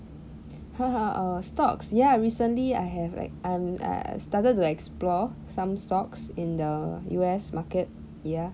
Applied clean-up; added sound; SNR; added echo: none; none; none; none.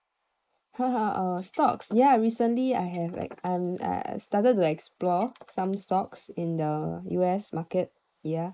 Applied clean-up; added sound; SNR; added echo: neural mask model Resemble Enhance denoiser.